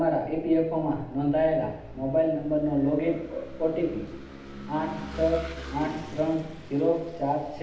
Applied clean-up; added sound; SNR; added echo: none; Engine / Vehicle; 14 dB; reverberation time 0.8 s.